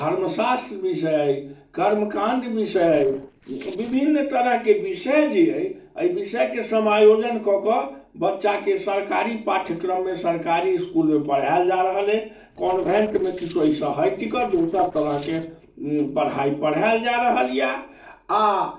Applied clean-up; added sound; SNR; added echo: neural separator model SepFormer DNS4.